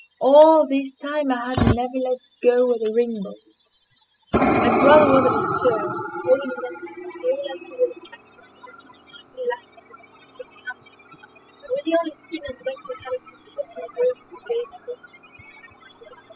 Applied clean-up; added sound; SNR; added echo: classical method spectral subtraction.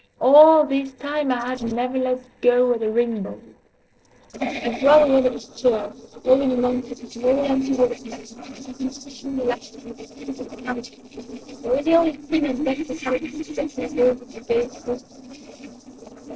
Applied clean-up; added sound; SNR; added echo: neural separator model SepFormer DNS4.